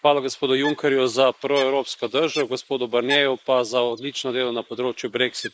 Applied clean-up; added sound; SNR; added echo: neural mask model Resemble Enhance denoiser.